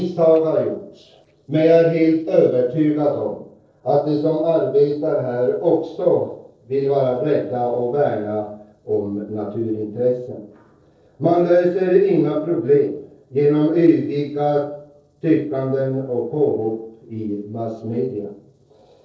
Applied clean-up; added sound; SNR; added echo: neural separator model SepFormer DNS4.